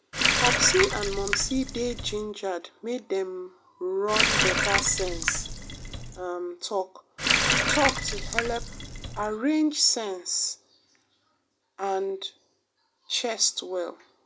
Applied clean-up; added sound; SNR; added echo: none; Water tap, faucet; -3 dB; none.